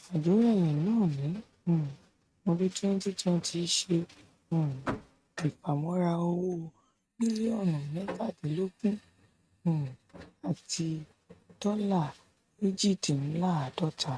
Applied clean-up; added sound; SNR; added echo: neural mask model RNNoise.